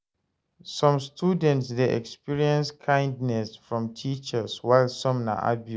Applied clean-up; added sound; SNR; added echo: none; none; none; none.